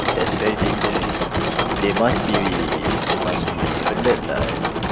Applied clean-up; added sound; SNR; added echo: none; Mechanisms; -4 dB; none.